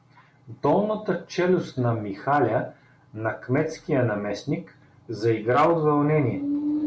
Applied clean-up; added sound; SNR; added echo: none; none; none; none.